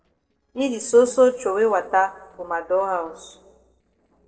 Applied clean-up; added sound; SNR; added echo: neural separator model SepFormer DNS4.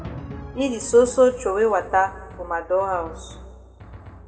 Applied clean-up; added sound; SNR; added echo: none; Drum; 16 dB; reverberation time 1.1 s.